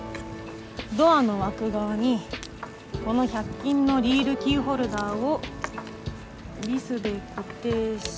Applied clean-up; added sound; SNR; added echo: none; Shatter + Wind; 20 dB; none.